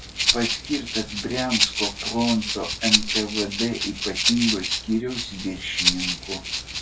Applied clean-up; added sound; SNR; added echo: none; Rattle (instrument); -1 dB; reverberation time 0.2 s.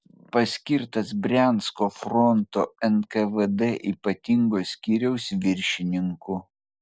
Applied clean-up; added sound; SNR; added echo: none; none; none; none.